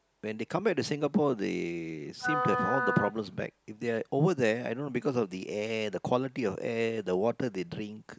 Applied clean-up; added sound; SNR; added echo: none; Wind instrument, woodwind instrument; 2 dB; none.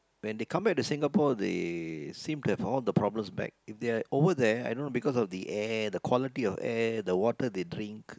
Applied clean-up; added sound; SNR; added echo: none; none; none; none.